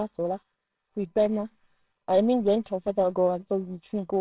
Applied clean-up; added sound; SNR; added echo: neural separator model SepFormer WHAMR!.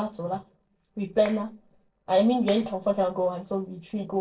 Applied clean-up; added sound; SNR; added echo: neural separator model SepFormer DNS4.